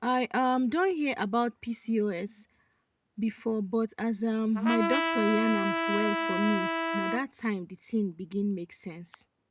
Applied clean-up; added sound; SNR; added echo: none; Trumpet; 0 dB; none.